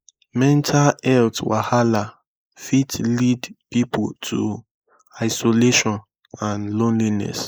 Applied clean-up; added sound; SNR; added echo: neural mask model Resemble Enhance denoiser.